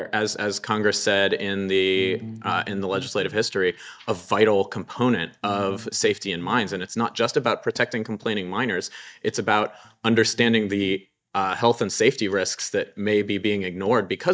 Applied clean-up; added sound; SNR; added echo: neural mask model DeepFilterNet 3.